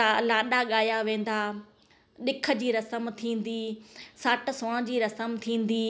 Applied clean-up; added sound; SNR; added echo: none; none; none; none.